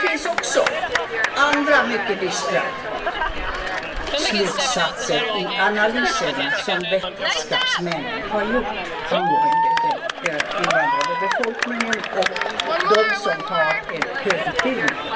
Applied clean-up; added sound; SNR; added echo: none; Cheering; -2 dB; reverberation time 0.7 s.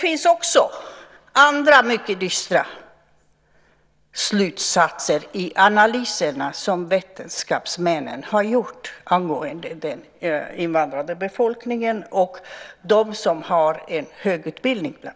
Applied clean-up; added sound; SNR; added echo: none; none; none; none.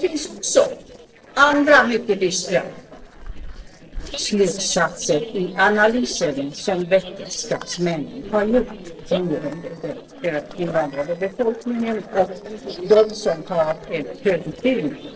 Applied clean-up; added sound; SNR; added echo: neural separator model SepFormer DNS4.